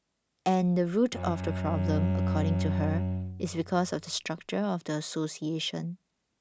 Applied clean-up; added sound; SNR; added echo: none; Bowed string instrument; 0 dB; none.